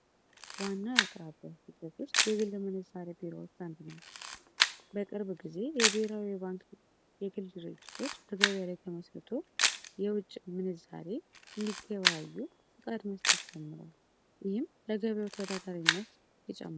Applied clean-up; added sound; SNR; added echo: none; Camera; -1 dB; none.